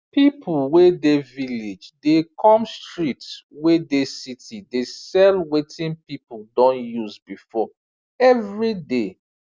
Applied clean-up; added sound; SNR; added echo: none; none; none; none.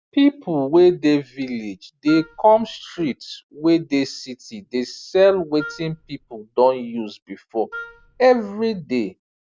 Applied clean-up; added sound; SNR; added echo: none; Wind instrument, woodwind instrument; 18 dB; none.